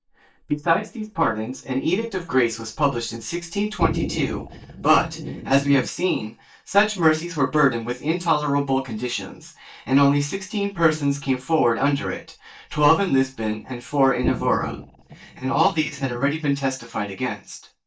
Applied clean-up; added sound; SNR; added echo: neural mask model DeepFilterNet 3.